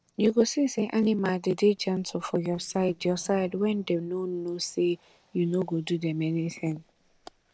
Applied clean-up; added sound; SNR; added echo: neural separator model SepFormer DNS4.